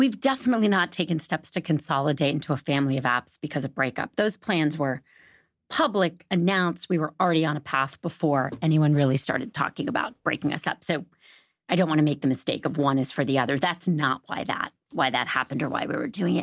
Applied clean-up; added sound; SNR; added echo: none; none; none; none.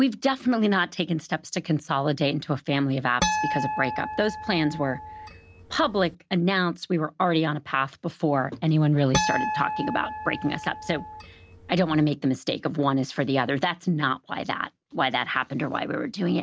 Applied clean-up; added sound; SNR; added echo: none; Harp; 6 dB; none.